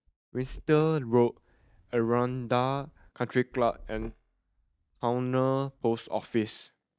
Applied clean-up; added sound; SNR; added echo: neural mask model DeepFilterNet 3.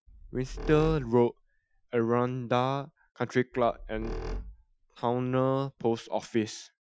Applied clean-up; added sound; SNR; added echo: classical method Wiener filter.